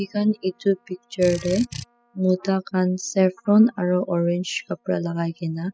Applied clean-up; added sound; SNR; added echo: classical method spectral subtraction.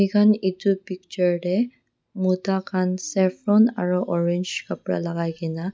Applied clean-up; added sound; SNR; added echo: none; none; none; none.